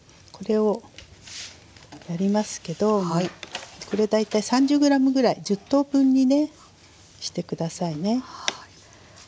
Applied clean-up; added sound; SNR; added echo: none; none; none; none.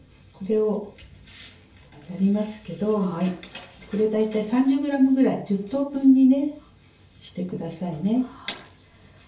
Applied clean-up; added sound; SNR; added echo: none; none; none; reverberation time 0.4 s.